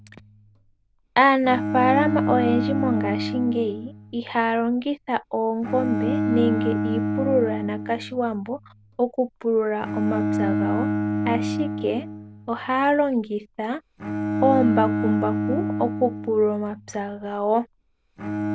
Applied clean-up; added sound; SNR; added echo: none; Bowed string instrument; 3 dB; none.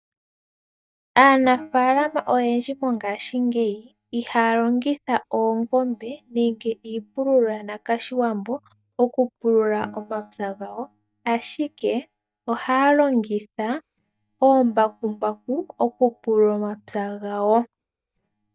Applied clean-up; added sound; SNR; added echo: neural mask model DeepFilterNet 3.